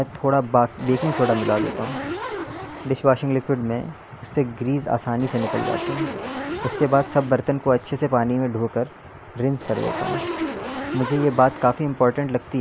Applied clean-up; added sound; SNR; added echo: none; Zipper (clothing); 9 dB; none.